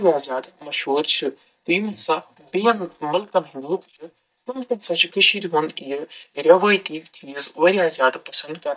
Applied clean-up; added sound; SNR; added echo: neural mask model DeepFilterNet 3.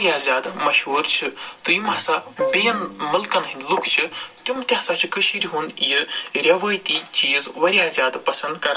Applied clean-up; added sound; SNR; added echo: none; Keyboard (musical); 5 dB; reverberation time 0.2 s.